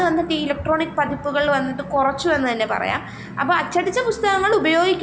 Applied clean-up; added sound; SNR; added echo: none; Musical instrument; 16 dB; none.